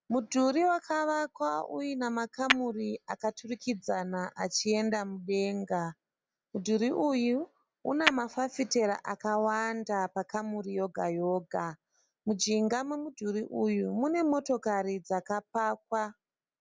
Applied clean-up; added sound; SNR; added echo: none; Tap / Hammer; 6 dB; none.